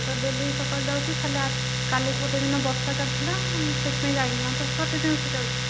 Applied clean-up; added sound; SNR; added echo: none; Domestic sounds, home sounds; -4 dB; none.